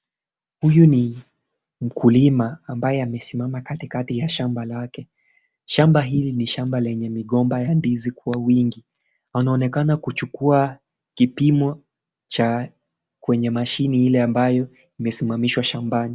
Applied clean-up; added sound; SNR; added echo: none; none; none; none.